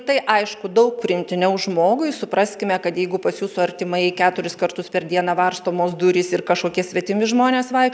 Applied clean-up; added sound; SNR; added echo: none; none; none; none.